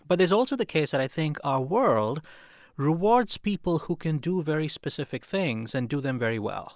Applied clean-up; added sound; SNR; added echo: none; none; none; none.